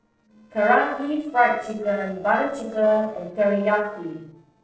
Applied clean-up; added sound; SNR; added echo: neural separator model SepFormer DNS4.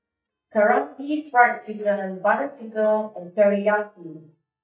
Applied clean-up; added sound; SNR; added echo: neural mask model DeepFilterNet 3.